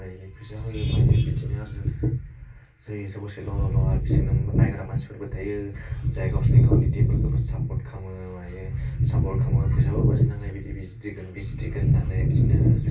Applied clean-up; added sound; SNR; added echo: none; none; none; reverberation time 0.2 s.